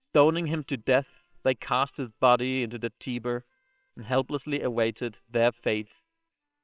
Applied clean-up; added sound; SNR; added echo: neural separator model SepFormer WHAMR!.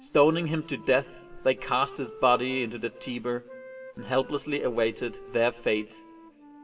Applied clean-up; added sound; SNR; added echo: none; Wind instrument, woodwind instrument; 19 dB; reverberation time 0.7 s.